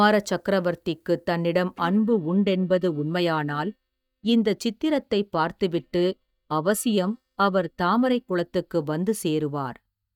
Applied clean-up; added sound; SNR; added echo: neural mask model DeepFilterNet 3.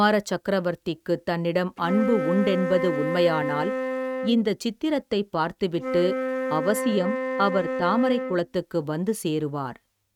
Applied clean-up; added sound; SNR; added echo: neural mask model RNNoise.